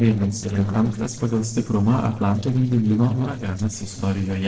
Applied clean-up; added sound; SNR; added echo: neural separator model SepFormer DNS4.